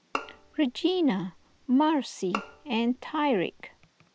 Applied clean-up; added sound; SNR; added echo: none; Bowed string instrument; 13 dB; none.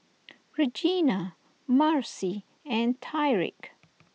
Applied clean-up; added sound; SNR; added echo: none; none; none; none.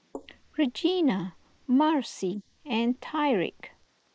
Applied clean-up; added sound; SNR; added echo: neural mask model Resemble Enhance denoiser.